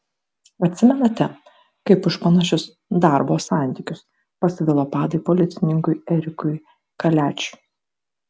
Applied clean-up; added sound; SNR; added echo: none; none; none; none.